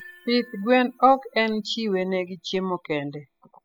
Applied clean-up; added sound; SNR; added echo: classical method spectral subtraction.